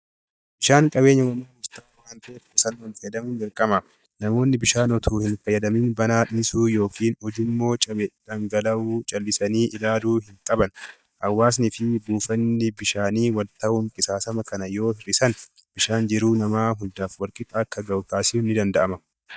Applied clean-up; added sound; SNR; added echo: neural mask model DeepFilterNet 3.